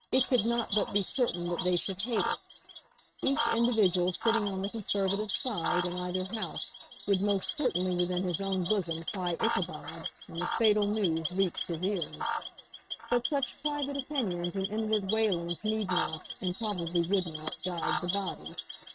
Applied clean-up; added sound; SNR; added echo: neural mask model RNNoise.